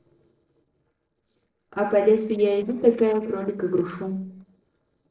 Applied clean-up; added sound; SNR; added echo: neural separator model SepFormer DNS4.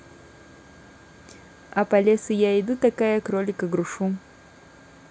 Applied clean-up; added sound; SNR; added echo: none; none; none; none.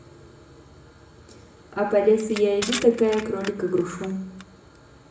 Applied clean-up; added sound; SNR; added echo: none; Crushing; 12 dB; reverberation time 0.8 s.